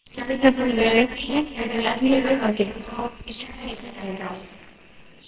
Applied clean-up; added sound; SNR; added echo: neural separator model SepFormer WHAMR!.